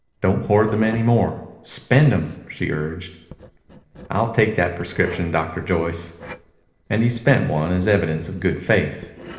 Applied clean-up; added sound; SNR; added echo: neural separator model SepFormer DNS4.